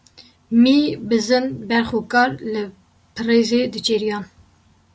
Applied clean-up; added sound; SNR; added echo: none; none; none; none.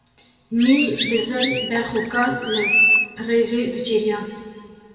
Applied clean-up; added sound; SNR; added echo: none; Chirp, tweet; -1 dB; reverberation time 2.0 s.